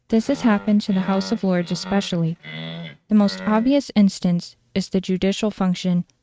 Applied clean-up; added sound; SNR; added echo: neural mask model RNNoise.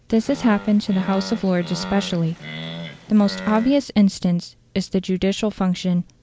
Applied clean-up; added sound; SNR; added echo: none; Animal; 13 dB; none.